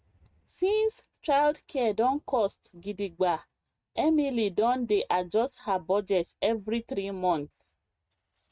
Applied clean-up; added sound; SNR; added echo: neural mask model RNNoise.